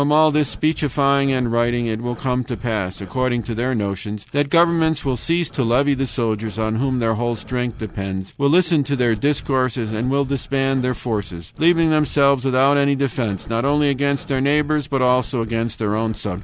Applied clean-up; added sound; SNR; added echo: none; Breathing; 20 dB; none.